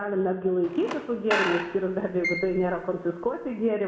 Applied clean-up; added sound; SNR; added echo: none; Squeak / Screech; 7 dB; reverberation time 0.9 s.